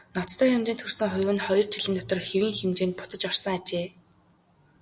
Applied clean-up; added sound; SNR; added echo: none; none; none; none.